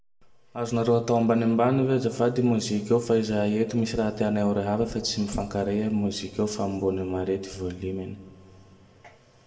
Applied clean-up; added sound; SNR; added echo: none; none; none; reverberation time 1.3 s.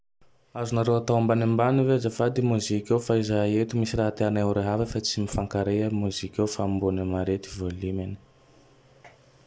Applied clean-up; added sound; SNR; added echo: none; none; none; none.